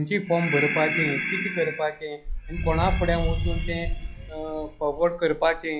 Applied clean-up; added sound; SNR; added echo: classical method log-MMSE.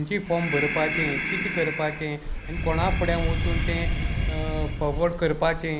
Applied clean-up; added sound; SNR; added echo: none; Breathing; 0 dB; none.